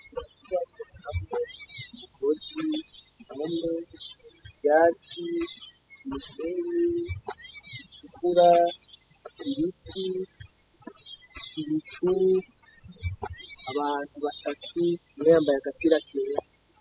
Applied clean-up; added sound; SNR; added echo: classical method spectral subtraction.